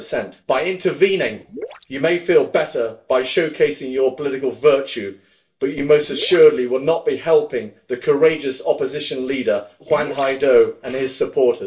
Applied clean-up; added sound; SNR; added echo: neural separator model SepFormer DNS4.